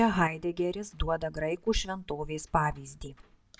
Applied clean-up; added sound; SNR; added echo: none; none; none; none.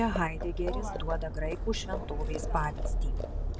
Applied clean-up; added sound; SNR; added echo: none; Livestock, farm animals, working animals; -2 dB; none.